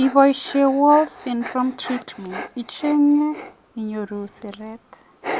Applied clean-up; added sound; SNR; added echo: none; Dog; 15 dB; none.